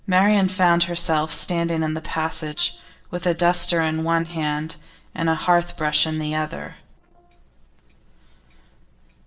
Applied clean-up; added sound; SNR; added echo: neural separator model SepFormer DNS4.